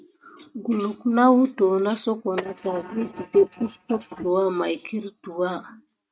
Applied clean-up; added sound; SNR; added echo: neural mask model RNNoise.